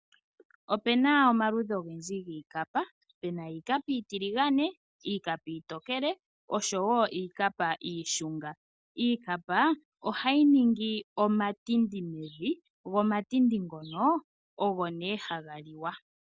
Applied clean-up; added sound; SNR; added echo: none; none; none; none.